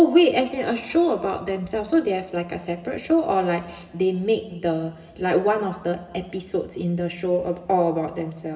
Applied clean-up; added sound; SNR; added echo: none; none; none; reverberation time 1.7 s.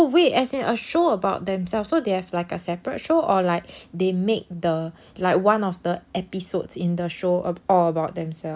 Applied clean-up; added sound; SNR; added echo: none; none; none; none.